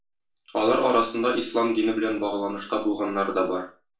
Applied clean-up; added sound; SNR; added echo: none; none; none; reverberation time 0.3 s.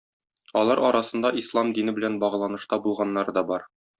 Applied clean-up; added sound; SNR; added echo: none; none; none; none.